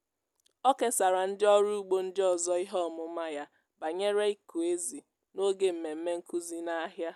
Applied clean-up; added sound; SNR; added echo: none; none; none; none.